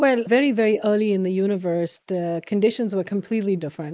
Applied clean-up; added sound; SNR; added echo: neural mask model Resemble Enhance denoiser.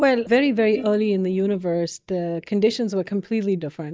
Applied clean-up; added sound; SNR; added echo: neural mask model DeepFilterNet 3.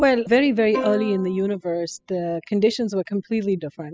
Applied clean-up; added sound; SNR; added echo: classical method spectral subtraction.